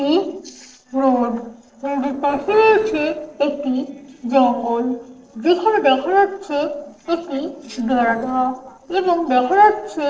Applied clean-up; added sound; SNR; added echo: neural separator model SepFormer DNS4.